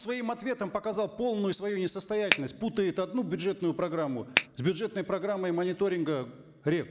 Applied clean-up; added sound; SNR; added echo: none; Finger snapping; -2 dB; none.